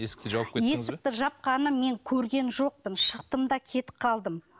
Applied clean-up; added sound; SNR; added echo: none; none; none; none.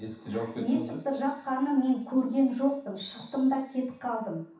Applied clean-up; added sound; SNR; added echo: none; none; none; reverberation time 0.7 s.